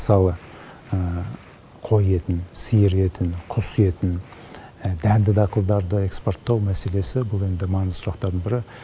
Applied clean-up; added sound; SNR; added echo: none; none; none; none.